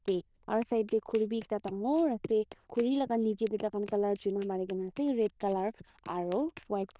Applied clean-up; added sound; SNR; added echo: neural diffusion model UNIVERSE++.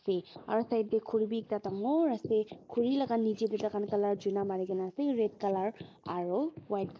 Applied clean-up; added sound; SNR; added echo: neural mask model Resemble Enhance denoiser.